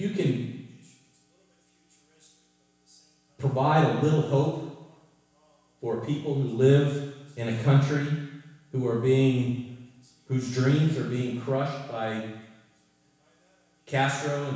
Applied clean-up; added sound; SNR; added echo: none; none; none; reverberation time 1.1 s.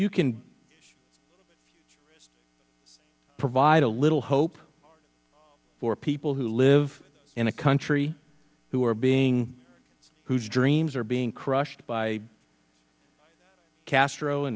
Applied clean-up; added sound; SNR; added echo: none; none; none; none.